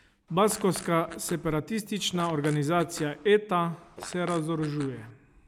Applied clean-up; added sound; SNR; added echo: none; Fart; 17 dB; none.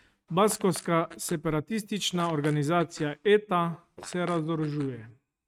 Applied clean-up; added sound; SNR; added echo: neural mask model RNNoise.